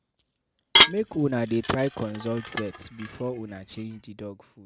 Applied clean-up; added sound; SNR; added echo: none; Dishes, pots, and pans / Glass; -3 dB; none.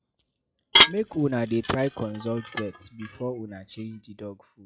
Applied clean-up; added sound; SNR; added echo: classical method log-MMSE.